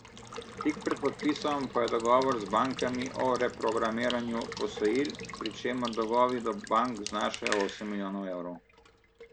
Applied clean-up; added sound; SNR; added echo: none; Water tap, faucet / Water / Liquid; 11 dB; none.